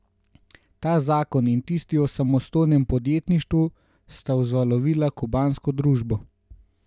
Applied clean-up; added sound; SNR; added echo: none; none; none; none.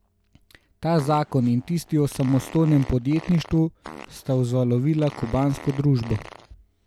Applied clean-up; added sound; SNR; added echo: none; Fart; 19 dB; none.